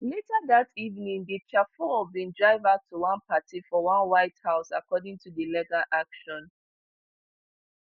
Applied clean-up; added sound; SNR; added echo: none; none; none; none.